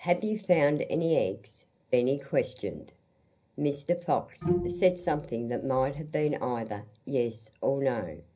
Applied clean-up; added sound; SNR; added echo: none; Bowed string instrument; 5 dB; reverberation time 0.5 s.